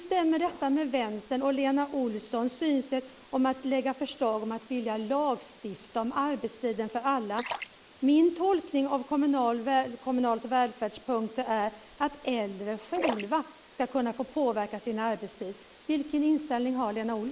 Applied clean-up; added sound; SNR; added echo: neural mask model Resemble Enhance denoiser.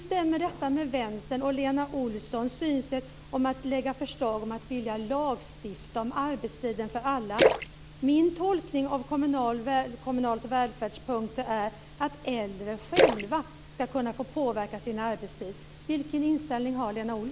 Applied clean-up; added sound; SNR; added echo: none; Splash, splatter; 0 dB; none.